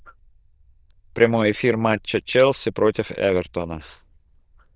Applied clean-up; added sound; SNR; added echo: neural diffusion model UNIVERSE++.